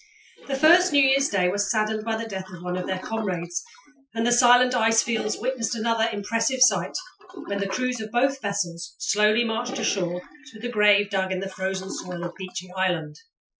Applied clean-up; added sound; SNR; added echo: classical method Wiener filter.